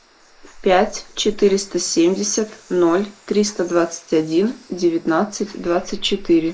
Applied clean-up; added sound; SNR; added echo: neural mask model Resemble Enhance denoiser.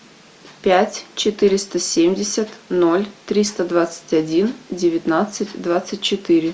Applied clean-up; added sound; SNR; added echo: none; none; none; none.